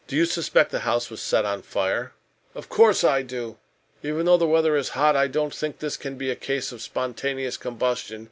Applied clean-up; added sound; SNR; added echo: none; none; none; none.